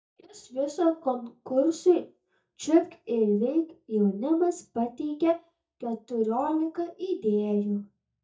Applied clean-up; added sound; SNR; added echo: neural mask model DeepFilterNet 3.